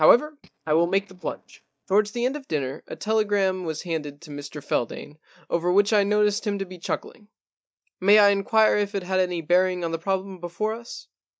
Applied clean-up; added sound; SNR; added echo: neural mask model DeepFilterNet 3.